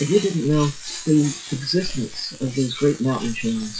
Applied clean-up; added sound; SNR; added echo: classical method WPE with log-MMSE.